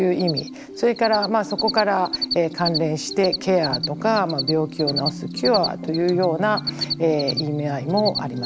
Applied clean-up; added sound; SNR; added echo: none; Cricket; 9 dB; none.